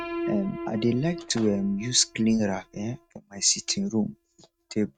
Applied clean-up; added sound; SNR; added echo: neural mask model RNNoise.